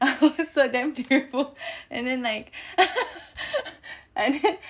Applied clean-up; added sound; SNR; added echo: none; none; none; none.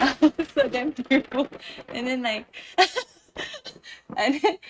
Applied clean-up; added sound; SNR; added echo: neural mask model RNNoise.